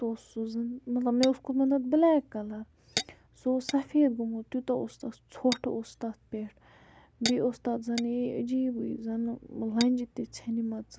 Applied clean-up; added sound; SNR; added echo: none; Tap / Glass; 14 dB; none.